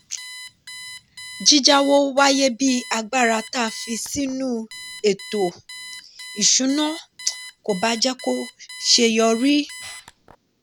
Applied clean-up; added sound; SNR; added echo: none; Alarm; 17 dB; none.